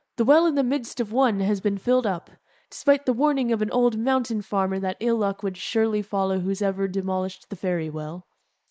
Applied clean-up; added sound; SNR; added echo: neural mask model Resemble Enhance denoiser.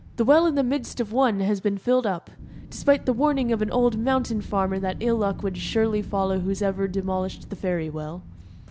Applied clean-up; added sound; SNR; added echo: none; Wind; 14 dB; none.